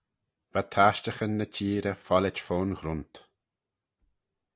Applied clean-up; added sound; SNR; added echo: none; none; none; none.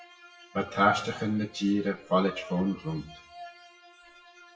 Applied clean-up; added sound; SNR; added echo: classical method WPE with log-MMSE.